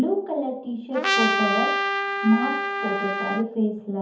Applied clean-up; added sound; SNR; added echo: none; Trumpet; 0 dB; reverberation time 0.6 s.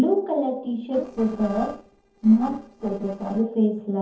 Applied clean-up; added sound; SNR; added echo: neural separator model SepFormer DNS4.